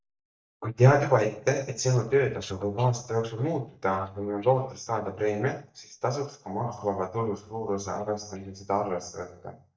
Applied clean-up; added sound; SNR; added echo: neural mask model DeepFilterNet 3.